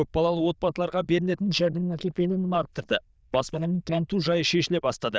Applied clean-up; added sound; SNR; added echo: neural diffusion model UNIVERSE++.